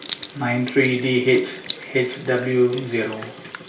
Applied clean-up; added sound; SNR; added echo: none; Sink (filling or washing) / Water tap, faucet; 16 dB; reverberation time 0.3 s.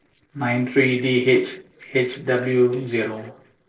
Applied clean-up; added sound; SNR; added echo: neural separator model SepFormer DNS4.